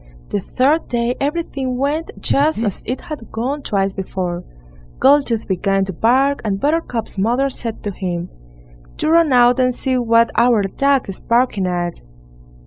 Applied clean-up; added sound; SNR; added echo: none; Breathing; 4 dB; none.